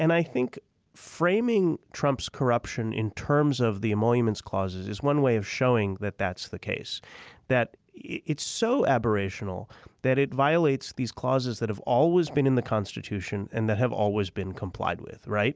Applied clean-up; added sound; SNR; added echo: none; none; none; none.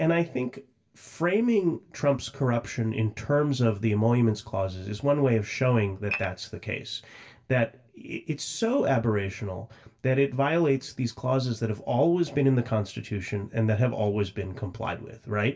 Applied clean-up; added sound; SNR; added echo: none; Dishes, pots, and pans / Glass; 7 dB; reverberation time 0.2 s.